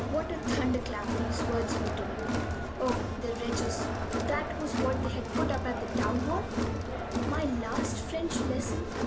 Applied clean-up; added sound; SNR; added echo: none; Crowd; -3 dB; none.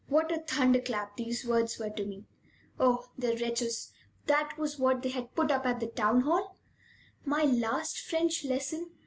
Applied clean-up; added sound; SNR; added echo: none; none; none; none.